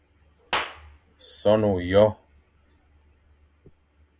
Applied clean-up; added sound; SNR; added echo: none; Clapping; 11 dB; none.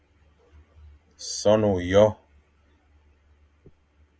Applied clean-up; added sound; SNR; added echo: none; none; none; none.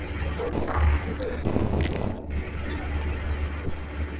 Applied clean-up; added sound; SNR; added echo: neural separator model SepFormer DNS4.